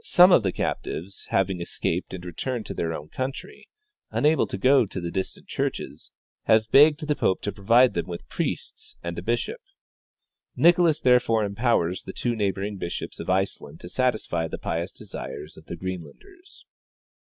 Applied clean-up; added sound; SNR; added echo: none; none; none; none.